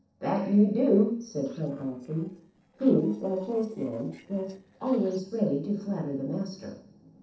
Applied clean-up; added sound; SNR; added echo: neural separator model SepFormer DNS4.